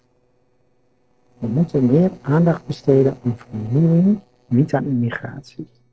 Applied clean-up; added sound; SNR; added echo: neural separator model SepFormer DNS4.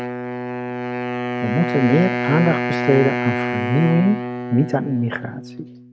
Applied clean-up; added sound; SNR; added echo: none; Wind instrument, woodwind instrument; 3 dB; none.